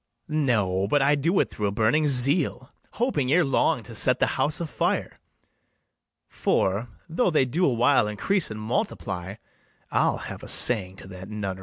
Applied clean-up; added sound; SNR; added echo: none; none; none; none.